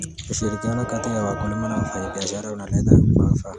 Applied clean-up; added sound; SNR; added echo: none; Wind instrument, woodwind instrument; 14 dB; none.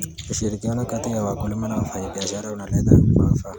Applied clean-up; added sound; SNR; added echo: none; none; none; none.